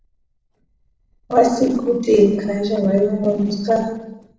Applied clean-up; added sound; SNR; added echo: neural separator model SepFormer DNS4.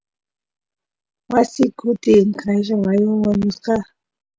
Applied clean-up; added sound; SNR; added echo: none; none; none; none.